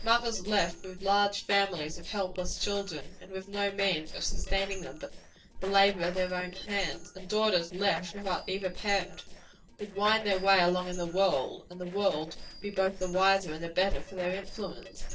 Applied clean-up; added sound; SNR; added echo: neural separator model SepFormer DNS4.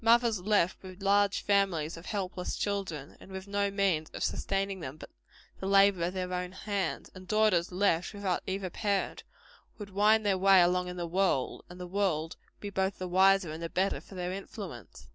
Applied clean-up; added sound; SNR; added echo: none; none; none; none.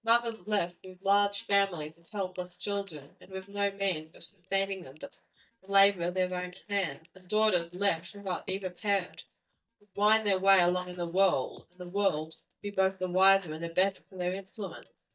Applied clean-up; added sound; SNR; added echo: neural mask model DeepFilterNet 3.